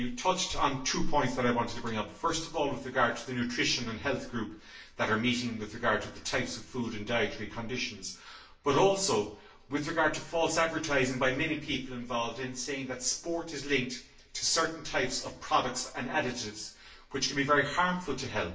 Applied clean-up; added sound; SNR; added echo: none; none; none; reverberation time 0.3 s.